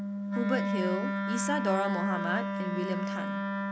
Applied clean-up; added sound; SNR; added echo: none; Wind instrument, woodwind instrument; -2 dB; none.